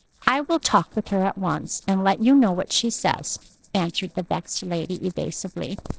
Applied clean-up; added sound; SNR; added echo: neural separator model SepFormer DNS4.